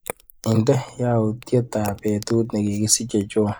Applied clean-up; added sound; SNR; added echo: neural mask model Resemble Enhance denoiser.